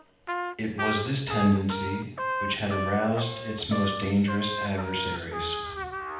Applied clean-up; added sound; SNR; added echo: none; Trumpet; 5 dB; reverberation time 0.9 s.